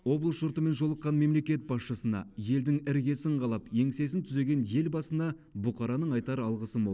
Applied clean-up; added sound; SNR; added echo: none; none; none; none.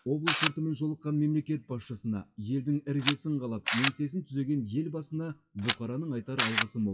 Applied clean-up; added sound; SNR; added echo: classical method WPE with log-MMSE.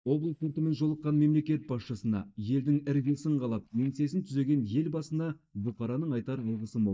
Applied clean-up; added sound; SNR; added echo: neural mask model DeepFilterNet 3.